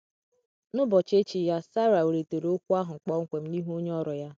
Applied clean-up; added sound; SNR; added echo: none; none; none; none.